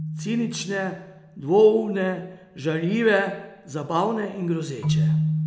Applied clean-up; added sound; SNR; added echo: none; Keyboard (musical); 6 dB; none.